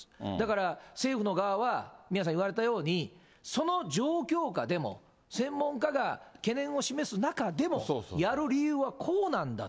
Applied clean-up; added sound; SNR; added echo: none; none; none; none.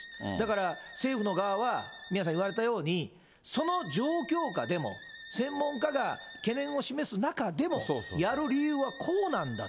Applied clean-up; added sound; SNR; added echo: none; Wind instrument, woodwind instrument; 16 dB; none.